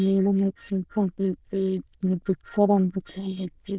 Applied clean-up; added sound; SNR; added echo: neural diffusion model UNIVERSE++.